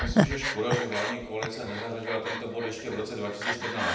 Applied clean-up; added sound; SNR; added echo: none; Breathing; -2 dB; reverberation time 0.9 s.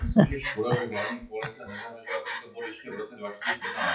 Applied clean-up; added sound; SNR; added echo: classical method WPE with log-MMSE.